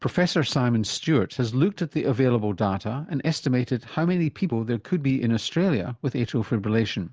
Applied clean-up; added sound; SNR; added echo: none; none; none; none.